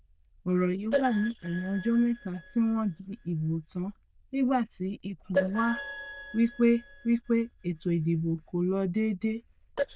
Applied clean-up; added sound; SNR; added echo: neural diffusion model UNIVERSE++.